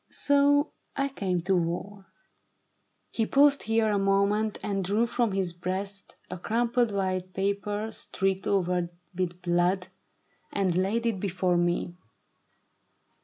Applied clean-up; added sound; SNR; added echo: none; none; none; none.